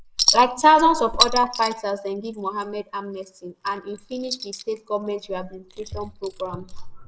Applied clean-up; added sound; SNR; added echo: neural mask model Resemble Enhance denoiser.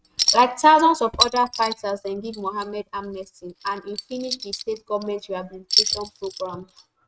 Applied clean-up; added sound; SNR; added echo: neural mask model RNNoise.